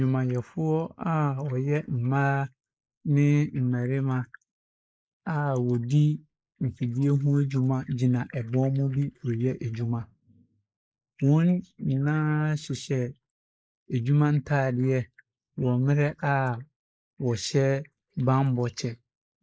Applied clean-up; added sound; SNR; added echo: neural mask model Resemble Enhance denoiser.